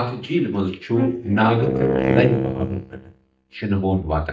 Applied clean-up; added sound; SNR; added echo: neural mask model DeepFilterNet 3.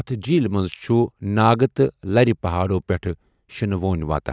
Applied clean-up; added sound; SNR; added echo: none; none; none; none.